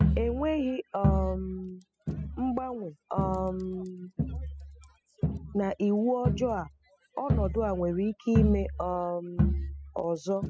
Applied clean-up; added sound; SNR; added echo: classical method spectral subtraction.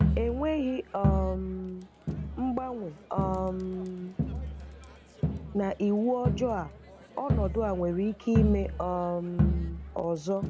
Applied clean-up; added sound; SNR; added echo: none; Crowd; 1 dB; none.